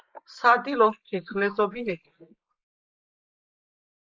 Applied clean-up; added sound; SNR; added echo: neural mask model Resemble Enhance denoiser.